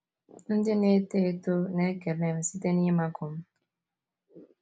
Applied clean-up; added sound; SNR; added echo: none; none; none; none.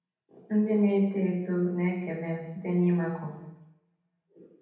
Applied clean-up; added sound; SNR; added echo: none; none; none; reverberation time 0.8 s.